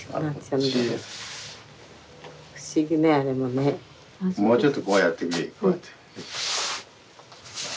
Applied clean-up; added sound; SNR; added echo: none; none; none; none.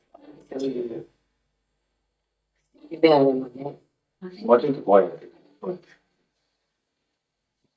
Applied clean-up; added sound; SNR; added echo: neural mask model DeepFilterNet 3.